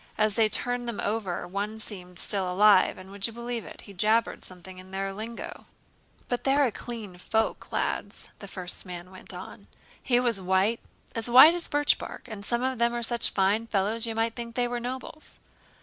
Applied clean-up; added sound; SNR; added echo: none; none; none; none.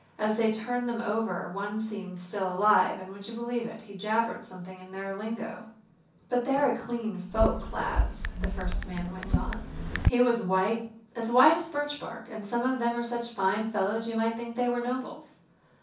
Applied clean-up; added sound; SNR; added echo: none; Chatter / Chirp, tweet / Car passing by / Typing; 1 dB; reverberation time 0.6 s.